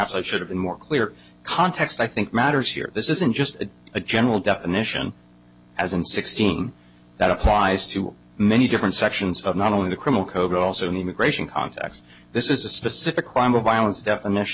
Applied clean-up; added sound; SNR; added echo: none; none; none; none.